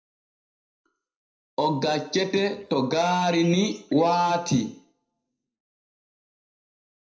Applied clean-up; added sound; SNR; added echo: neural separator model SepFormer DNS4.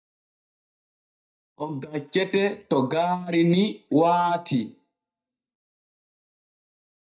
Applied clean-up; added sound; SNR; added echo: neural mask model DeepFilterNet 3.